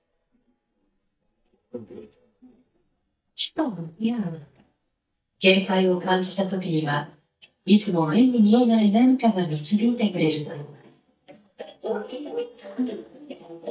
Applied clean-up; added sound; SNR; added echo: neural mask model DeepFilterNet 3.